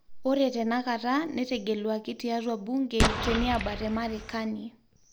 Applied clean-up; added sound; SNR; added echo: none; Explosion; 0 dB; none.